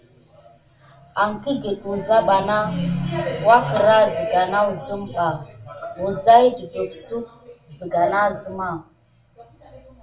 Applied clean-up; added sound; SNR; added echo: none; none; none; reverberation time 0.2 s.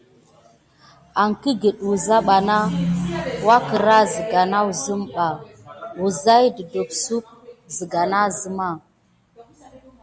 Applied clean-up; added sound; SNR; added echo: none; none; none; none.